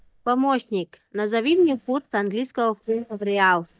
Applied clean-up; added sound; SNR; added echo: neural mask model DeepFilterNet 3.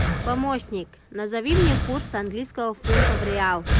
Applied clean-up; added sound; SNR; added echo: none; Breathing; -2 dB; none.